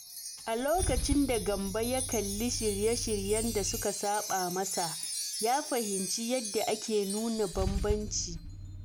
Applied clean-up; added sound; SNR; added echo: none; Wind chime + Idling / Engine starting / Car; 4 dB; none.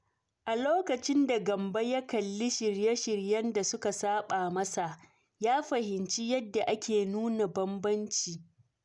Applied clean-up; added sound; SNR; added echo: none; none; none; none.